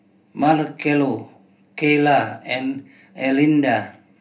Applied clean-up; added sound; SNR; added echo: none; none; none; reverberation time 0.3 s.